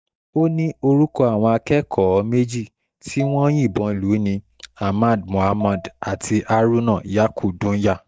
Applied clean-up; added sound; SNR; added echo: neural mask model DeepFilterNet 3.